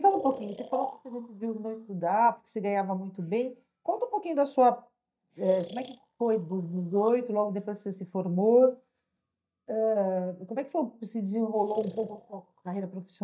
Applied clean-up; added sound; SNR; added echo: neural mask model DeepFilterNet 3.